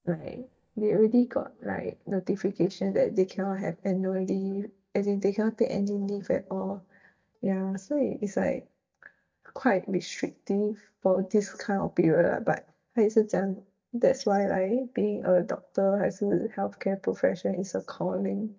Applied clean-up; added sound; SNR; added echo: neural mask model DeepFilterNet 3.